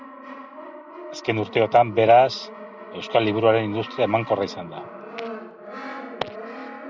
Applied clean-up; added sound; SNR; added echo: none; Brass instrument; 14 dB; none.